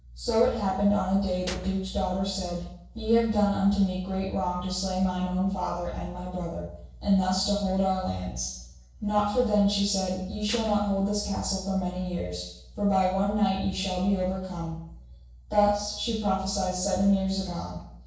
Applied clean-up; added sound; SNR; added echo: neural separator model SepFormer DNS4.